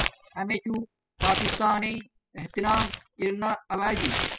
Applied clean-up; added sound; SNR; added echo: classical method spectral subtraction.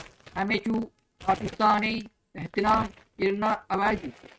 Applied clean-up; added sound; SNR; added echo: neural mask model RNNoise.